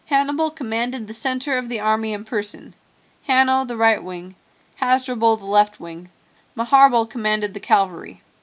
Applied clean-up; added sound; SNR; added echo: none; none; none; none.